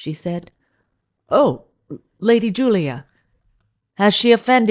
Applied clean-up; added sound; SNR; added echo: neural mask model DeepFilterNet 3.